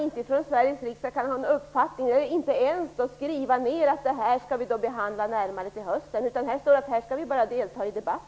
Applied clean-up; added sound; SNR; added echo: none; none; none; none.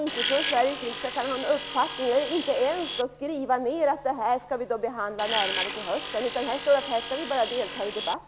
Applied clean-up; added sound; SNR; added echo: none; Tools; 3 dB; none.